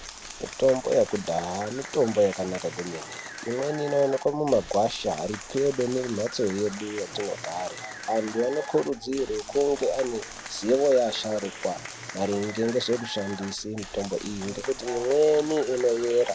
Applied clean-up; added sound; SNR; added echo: none; Applause; 13 dB; none.